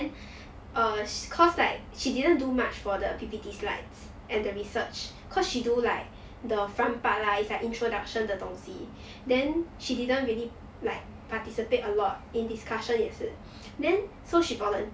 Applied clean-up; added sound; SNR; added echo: none; none; none; none.